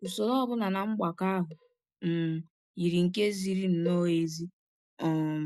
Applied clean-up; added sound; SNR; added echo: neural mask model DeepFilterNet 3.